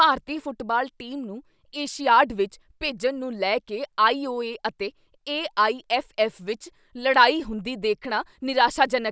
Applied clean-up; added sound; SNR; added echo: none; none; none; none.